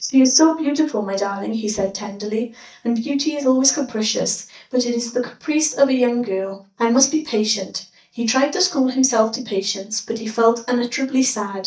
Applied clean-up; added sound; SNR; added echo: neural mask model DeepFilterNet 3.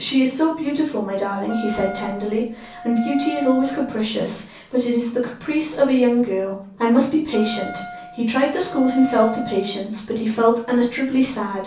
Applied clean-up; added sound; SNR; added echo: none; Wind instrument, woodwind instrument; 13 dB; reverberation time 0.6 s.